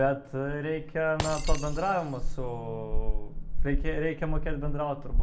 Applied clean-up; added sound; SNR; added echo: none; Shatter; 18 dB; none.